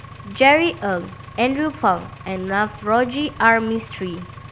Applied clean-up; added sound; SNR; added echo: none; Engine; 17 dB; none.